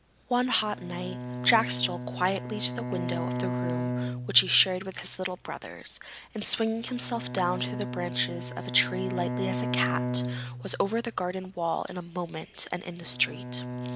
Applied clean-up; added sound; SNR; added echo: none; Bowed string instrument; 6 dB; none.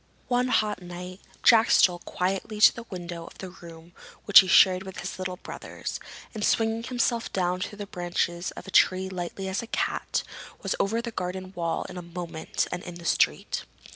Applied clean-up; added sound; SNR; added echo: none; none; none; none.